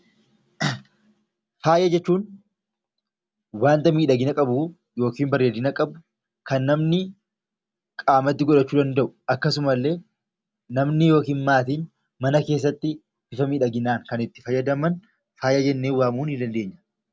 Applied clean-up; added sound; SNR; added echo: none; none; none; none.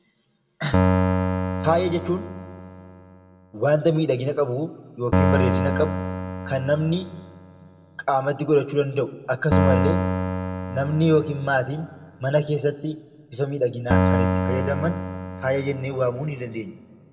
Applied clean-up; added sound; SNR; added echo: none; Keyboard (musical); 1 dB; reverberation time 1.1 s.